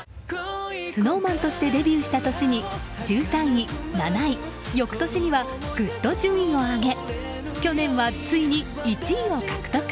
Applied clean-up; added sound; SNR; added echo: none; none; none; none.